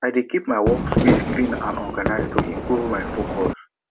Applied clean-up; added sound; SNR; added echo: none; Fireworks; 0 dB; none.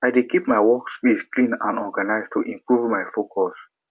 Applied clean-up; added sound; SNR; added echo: none; none; none; none.